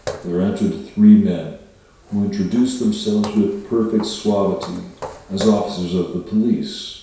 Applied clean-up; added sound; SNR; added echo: none; Walk, footsteps; 18 dB; reverberation time 0.7 s.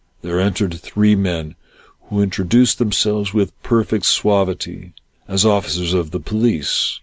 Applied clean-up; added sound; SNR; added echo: none; none; none; none.